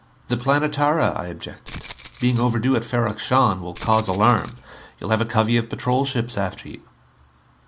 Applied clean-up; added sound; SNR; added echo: none; Rattle (instrument); 10 dB; none.